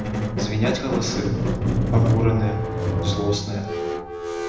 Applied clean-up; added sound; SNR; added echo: none; Squeak; -3 dB; reverberation time 0.8 s.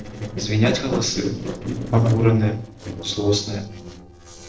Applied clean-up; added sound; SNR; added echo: neural separator model SepFormer DNS4.